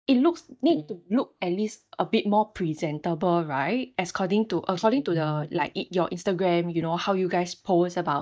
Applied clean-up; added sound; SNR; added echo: neural mask model DeepFilterNet 3.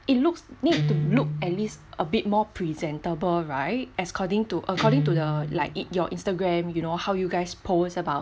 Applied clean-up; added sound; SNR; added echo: none; Guitar; 6 dB; none.